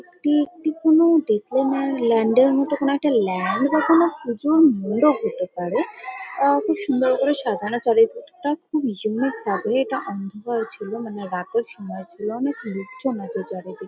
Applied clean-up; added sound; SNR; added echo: none; none; none; none.